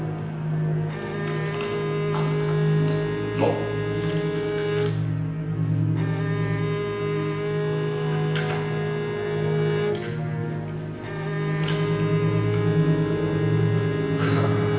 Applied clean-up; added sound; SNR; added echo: none; Bowed string instrument; 5 dB; reverberation time 0.9 s.